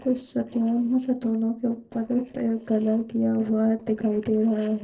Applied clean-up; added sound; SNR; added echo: neural separator model SepFormer DNS4.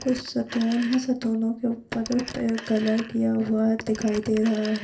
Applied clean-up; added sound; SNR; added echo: none; Telephone; 16 dB; reverberation time 0.3 s.